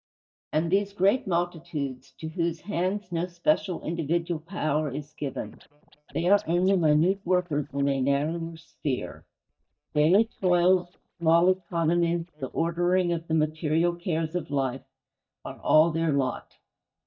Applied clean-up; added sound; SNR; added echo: neural mask model DeepFilterNet 3.